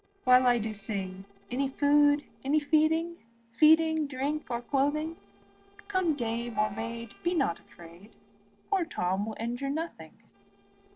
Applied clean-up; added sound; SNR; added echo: neural separator model SepFormer DNS4.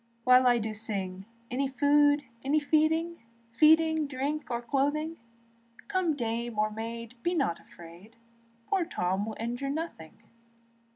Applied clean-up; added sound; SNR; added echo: none; none; none; none.